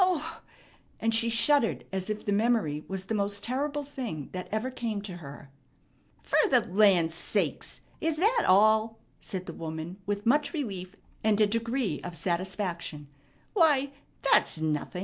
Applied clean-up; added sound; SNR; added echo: none; none; none; none.